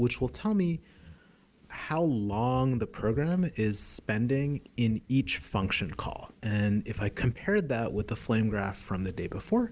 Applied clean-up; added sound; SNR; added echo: none; none; none; none.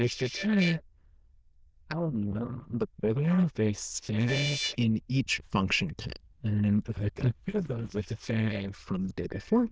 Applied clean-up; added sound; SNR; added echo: neural diffusion model UNIVERSE++.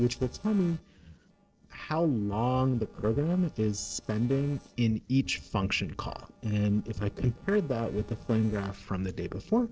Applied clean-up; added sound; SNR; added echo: neural separator model SepFormer DNS4.